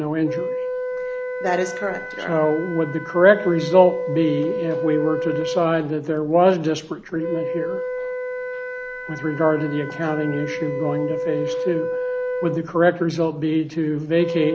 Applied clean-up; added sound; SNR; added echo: none; Wind instrument, woodwind instrument; 6 dB; none.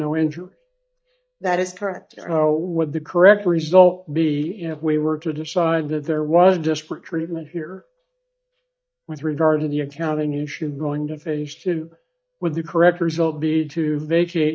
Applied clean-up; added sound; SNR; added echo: neural mask model DeepFilterNet 3.